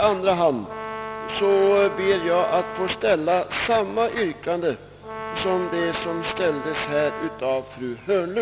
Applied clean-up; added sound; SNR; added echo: none; Brass instrument; 11 dB; none.